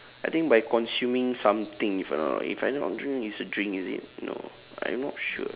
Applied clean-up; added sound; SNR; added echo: none; none; none; none.